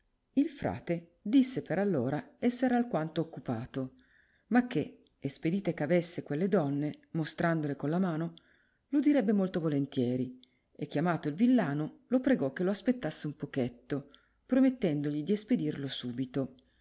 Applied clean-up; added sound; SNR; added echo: none; none; none; none.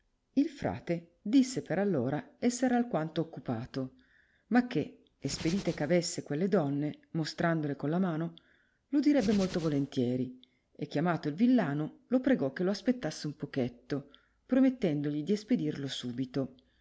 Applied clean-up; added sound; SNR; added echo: none; Hands; 14 dB; none.